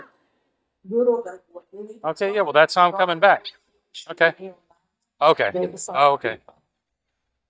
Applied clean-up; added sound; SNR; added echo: neural mask model DeepFilterNet 3.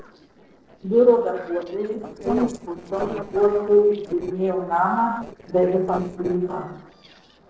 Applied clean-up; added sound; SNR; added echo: neural separator model SepFormer DNS4.